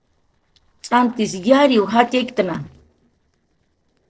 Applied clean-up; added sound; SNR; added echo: neural separator model SepFormer DNS4.